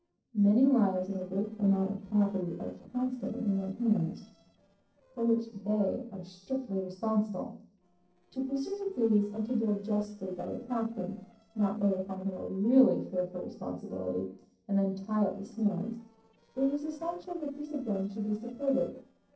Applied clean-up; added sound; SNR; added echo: neural separator model SepFormer DNS4.